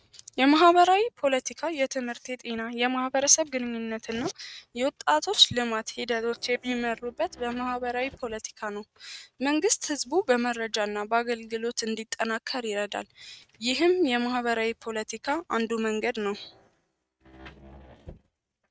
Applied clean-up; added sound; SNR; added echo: neural mask model RNNoise.